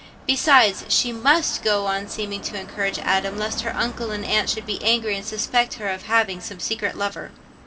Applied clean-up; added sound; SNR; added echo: none; Car passing by; 17 dB; reverberation time 1.9 s.